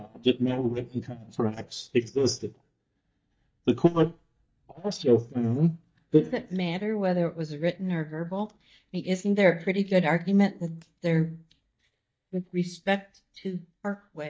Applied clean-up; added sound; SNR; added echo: neural mask model DeepFilterNet 3.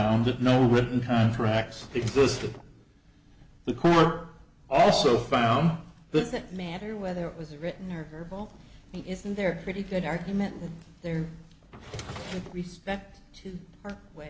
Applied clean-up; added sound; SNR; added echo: none; Drawer open or close; 13 dB; none.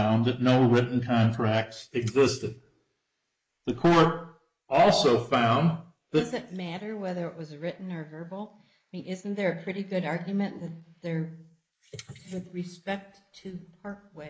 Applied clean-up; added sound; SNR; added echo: neural mask model Resemble Enhance denoiser.